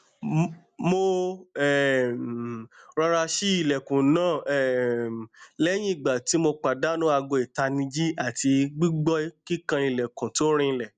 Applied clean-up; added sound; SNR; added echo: none; none; none; none.